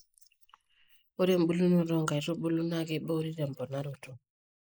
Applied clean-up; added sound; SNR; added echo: neural mask model Resemble Enhance denoiser.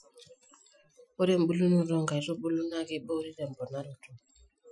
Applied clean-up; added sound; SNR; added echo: classical method Wiener filter.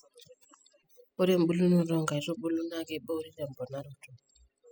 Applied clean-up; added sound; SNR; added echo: classical method spectral subtraction.